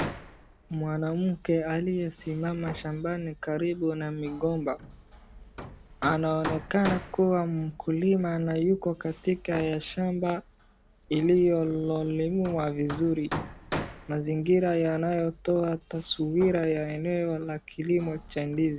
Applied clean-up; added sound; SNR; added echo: none; Hammer; 14 dB; none.